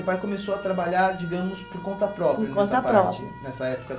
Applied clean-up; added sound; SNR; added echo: none; Alarm; 18 dB; none.